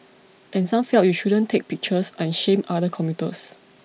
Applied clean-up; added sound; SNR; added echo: none; none; none; none.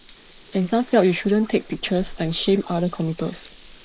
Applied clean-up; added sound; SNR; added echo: neural mask model Resemble Enhance denoiser.